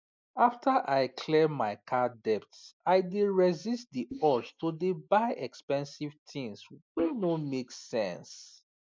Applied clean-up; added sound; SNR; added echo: neural mask model Resemble Enhance denoiser.